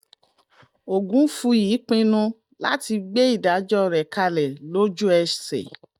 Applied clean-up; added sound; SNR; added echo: neural mask model DeepFilterNet 3.